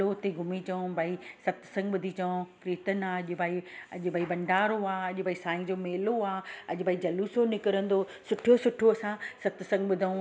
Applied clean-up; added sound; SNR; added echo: none; none; none; none.